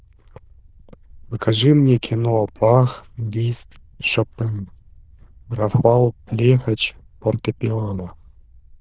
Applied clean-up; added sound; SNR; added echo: neural diffusion model UNIVERSE++.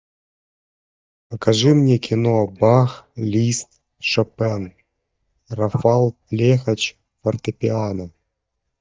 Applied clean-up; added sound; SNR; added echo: neural mask model DeepFilterNet 3.